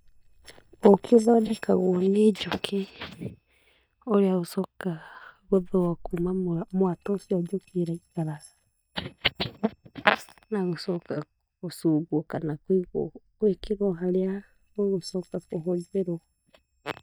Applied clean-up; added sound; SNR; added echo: neural mask model DeepFilterNet 3.